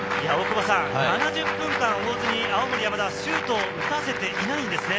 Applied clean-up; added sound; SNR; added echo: none; Wind instrument, woodwind instrument; 8 dB; none.